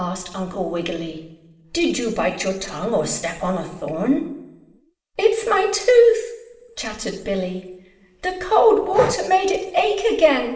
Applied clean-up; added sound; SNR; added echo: none; Breathing; 14 dB; reverberation time 1.0 s.